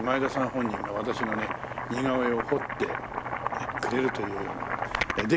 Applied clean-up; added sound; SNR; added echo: none; Boiling; 2 dB; none.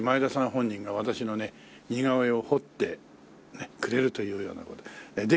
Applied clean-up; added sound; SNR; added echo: none; none; none; none.